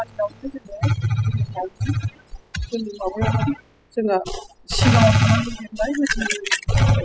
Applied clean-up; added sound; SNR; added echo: classical method spectral subtraction.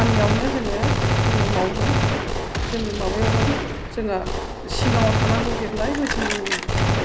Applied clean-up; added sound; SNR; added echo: none; Gunshot, gunfire; -5 dB; none.